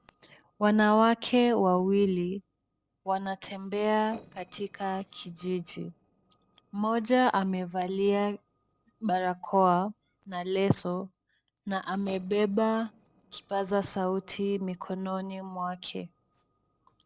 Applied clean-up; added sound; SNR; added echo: neural separator model SepFormer DNS4.